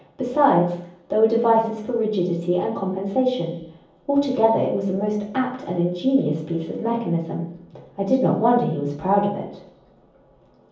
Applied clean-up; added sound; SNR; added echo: none; none; none; reverberation time 0.7 s.